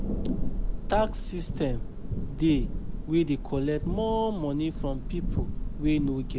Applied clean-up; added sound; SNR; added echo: none; Thunder / Rain; 1 dB; none.